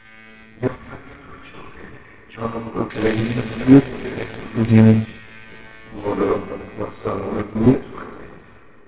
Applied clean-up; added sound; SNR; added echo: neural separator model SepFormer WHAMR!.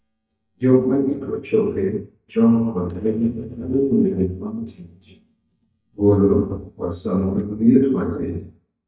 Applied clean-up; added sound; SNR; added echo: neural mask model DeepFilterNet 3.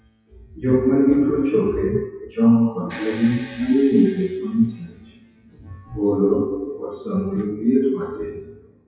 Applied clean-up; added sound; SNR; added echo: classical method WPE with log-MMSE.